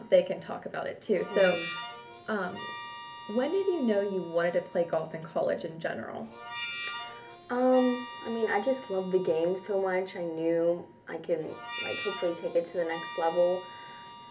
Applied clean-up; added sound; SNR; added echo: none; Harmonica; 13 dB; reverberation time 0.3 s.